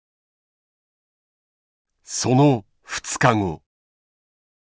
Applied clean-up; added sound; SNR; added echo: none; none; none; none.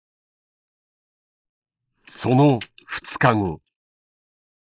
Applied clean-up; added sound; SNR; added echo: neural mask model Resemble Enhance denoiser.